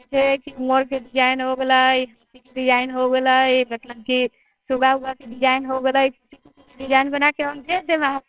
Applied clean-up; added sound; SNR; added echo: neural separator model SepFormer WHAMR!.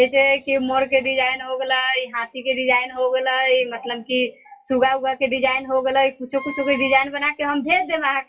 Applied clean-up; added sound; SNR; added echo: classical method WPE with log-MMSE.